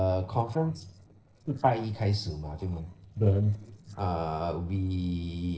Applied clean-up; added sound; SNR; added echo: neural separator model SepFormer DNS4.